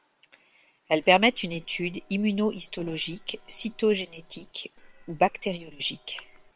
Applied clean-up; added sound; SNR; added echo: neural separator model SepFormer WHAM!.